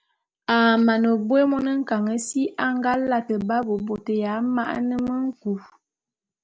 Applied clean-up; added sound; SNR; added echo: none; none; none; none.